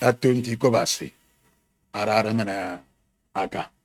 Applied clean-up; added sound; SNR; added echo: neural mask model RNNoise.